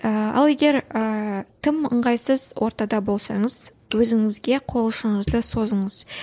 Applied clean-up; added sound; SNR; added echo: neural mask model Resemble Enhance denoiser.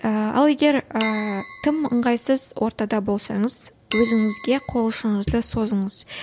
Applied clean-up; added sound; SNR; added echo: none; Chink, clink; 15 dB; none.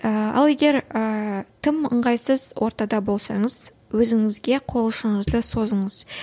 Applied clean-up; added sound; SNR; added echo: none; none; none; none.